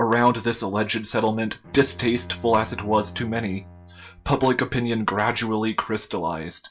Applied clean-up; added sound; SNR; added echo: none; Bowed string instrument; 19 dB; reverberation time 0.2 s.